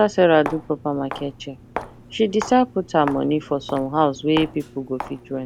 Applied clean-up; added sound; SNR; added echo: none; Walk, footsteps; 14 dB; none.